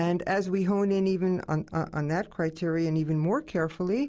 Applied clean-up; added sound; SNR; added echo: none; none; none; none.